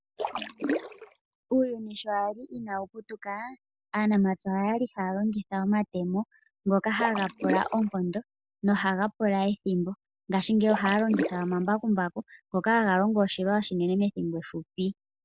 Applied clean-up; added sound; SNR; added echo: none; Splash, splatter; 6 dB; none.